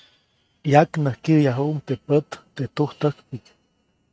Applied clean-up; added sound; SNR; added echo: neural mask model RNNoise.